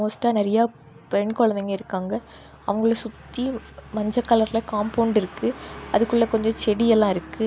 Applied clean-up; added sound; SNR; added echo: none; none; none; none.